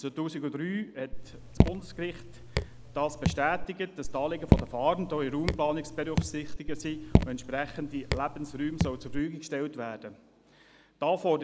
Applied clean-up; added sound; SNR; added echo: none; Raindrop / Drip; -2 dB; none.